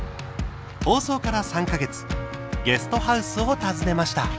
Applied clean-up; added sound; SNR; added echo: none; none; none; none.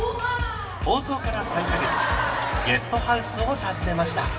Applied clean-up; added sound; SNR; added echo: none; Applause / Crowd; 3 dB; reverberation time 1.1 s.